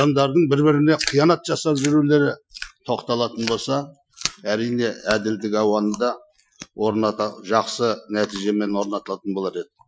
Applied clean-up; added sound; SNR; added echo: classical method Wiener filter.